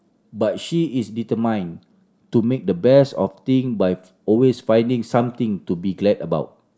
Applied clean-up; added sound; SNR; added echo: none; none; none; none.